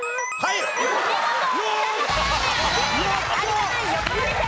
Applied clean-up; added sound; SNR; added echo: none; none; none; none.